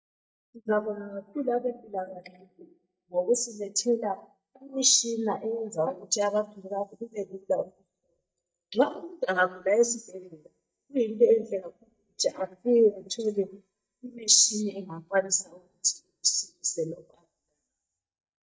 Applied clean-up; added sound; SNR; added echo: neural mask model DeepFilterNet 3.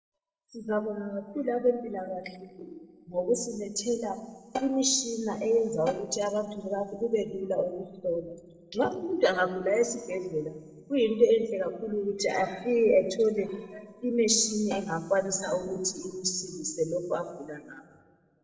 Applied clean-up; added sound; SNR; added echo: neural separator model SepFormer DNS4.